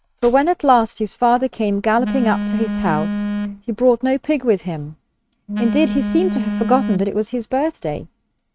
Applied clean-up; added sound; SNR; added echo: neural mask model RNNoise.